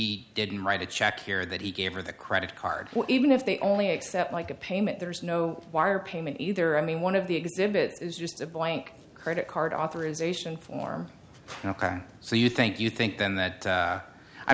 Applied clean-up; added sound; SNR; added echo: none; none; none; none.